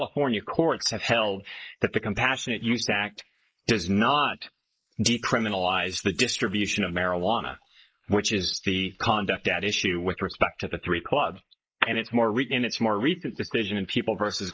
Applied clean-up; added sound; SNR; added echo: neural mask model Resemble Enhance denoiser.